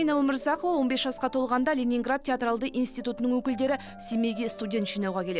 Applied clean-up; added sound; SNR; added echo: none; none; none; none.